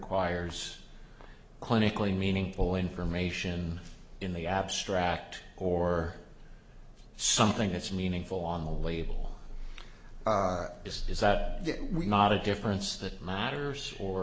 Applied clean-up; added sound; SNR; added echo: none; none; none; none.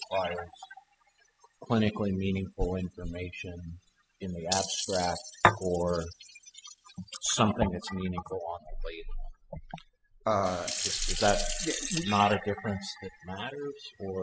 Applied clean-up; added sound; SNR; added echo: classical method spectral subtraction.